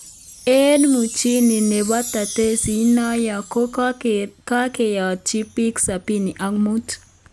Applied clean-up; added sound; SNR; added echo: none; Chime; 12 dB; none.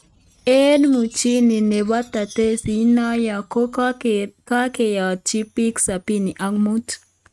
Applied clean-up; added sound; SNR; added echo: neural mask model RNNoise.